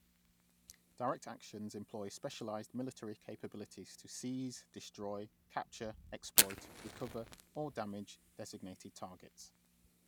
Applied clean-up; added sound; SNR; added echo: none; Fire; -1 dB; none.